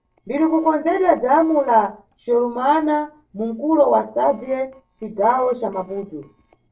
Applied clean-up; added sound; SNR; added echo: neural separator model SepFormer DNS4.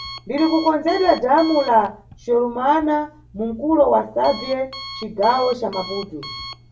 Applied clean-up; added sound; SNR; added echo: none; Alarm; 16 dB; reverberation time 0.3 s.